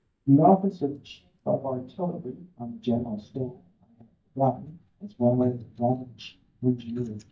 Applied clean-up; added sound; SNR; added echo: neural mask model DeepFilterNet 3.